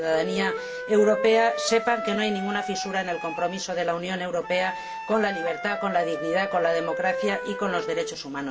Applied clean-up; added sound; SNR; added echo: none; Wind instrument, woodwind instrument; 7 dB; reverberation time 1.1 s.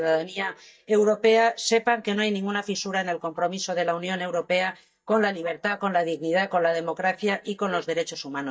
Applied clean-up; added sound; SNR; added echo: neural mask model DeepFilterNet 3.